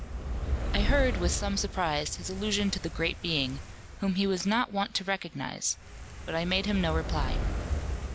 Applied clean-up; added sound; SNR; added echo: none; Fire; 2 dB; none.